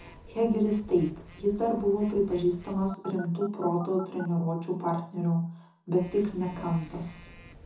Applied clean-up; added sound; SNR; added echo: none; Telephone; 20 dB; reverberation time 0.5 s.